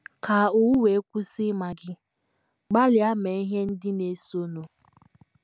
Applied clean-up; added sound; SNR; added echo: none; none; none; none.